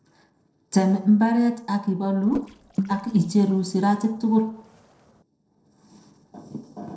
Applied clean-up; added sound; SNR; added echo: neural separator model SepFormer DNS4.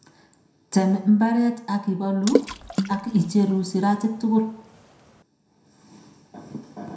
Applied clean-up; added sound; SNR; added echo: none; Water / Splash, splatter; 6 dB; reverberation time 0.6 s.